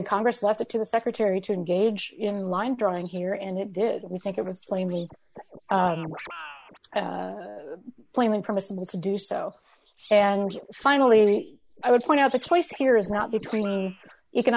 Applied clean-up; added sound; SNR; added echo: neural mask model Resemble Enhance denoiser.